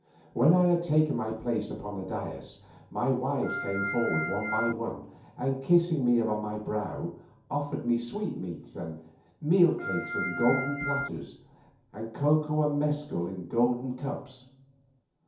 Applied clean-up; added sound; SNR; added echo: none; Organ; 4 dB; reverberation time 0.6 s.